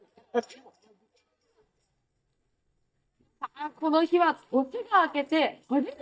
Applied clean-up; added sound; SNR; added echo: neural mask model DeepFilterNet 3.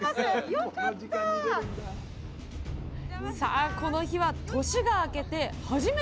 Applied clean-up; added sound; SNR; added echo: none; none; none; none.